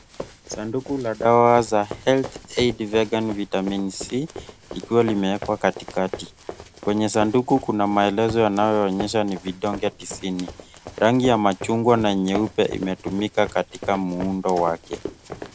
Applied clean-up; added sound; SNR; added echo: none; Run; 15 dB; none.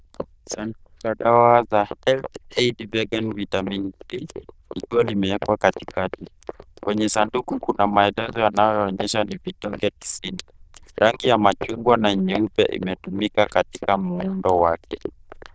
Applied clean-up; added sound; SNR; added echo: neural diffusion model UNIVERSE++.